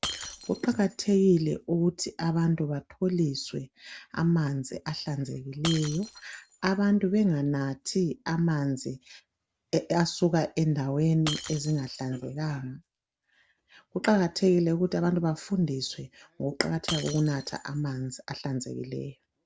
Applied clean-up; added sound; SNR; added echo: none; Shatter; 17 dB; none.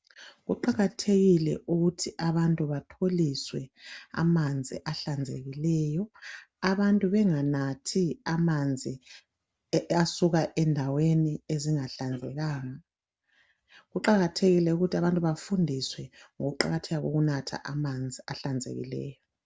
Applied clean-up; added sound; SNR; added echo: none; none; none; none.